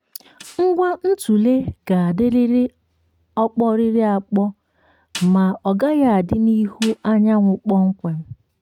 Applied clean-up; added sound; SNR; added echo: neural mask model RNNoise.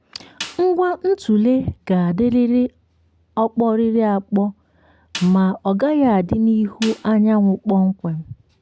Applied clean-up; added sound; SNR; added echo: none; Snare drum; 19 dB; none.